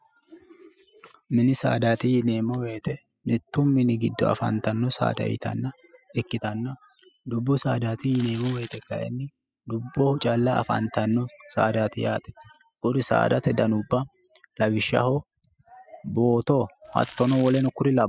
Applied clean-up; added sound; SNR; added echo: classical method spectral subtraction.